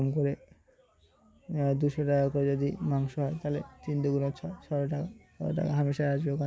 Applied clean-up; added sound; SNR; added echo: none; none; none; none.